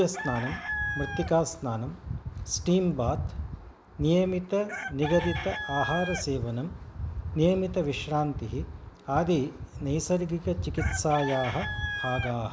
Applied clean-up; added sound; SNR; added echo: none; Chicken, rooster; 11 dB; none.